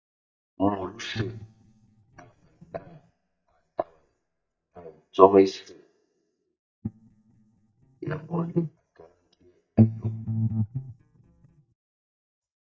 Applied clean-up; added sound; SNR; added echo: neural mask model DeepFilterNet 3.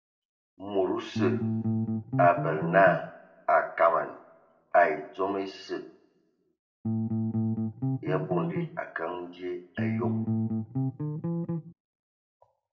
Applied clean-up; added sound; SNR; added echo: none; Bass guitar; 0 dB; reverberation time 0.5 s.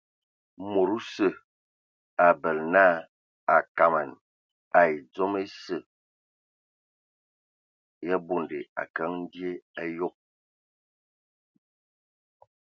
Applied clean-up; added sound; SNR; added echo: none; none; none; none.